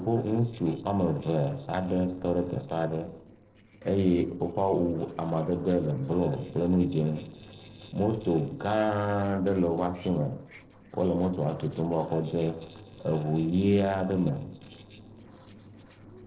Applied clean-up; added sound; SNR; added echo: neural separator model SepFormer DNS4.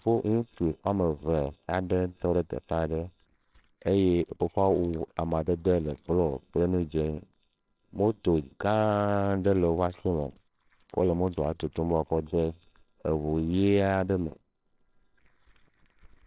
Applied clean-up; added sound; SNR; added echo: neural separator model SepFormer WHAMR!.